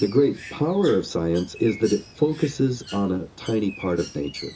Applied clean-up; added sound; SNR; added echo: none; Bird; 18 dB; reverberation time 0.2 s.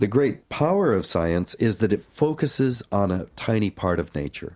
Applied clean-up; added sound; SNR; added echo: none; none; none; none.